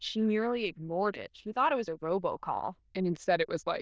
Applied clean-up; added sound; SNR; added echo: neural diffusion model UNIVERSE++.